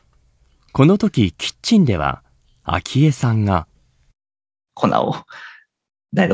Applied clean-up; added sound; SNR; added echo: none; none; none; none.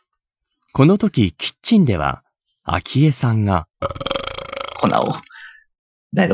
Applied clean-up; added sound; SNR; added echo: classical method Wiener filter.